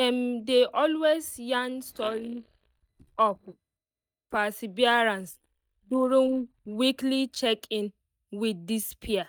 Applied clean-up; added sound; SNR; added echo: neural mask model DeepFilterNet 3.